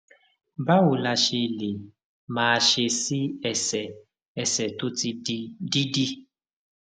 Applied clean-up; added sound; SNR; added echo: none; none; none; none.